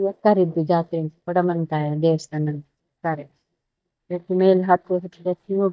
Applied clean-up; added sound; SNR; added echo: neural mask model DeepFilterNet 3.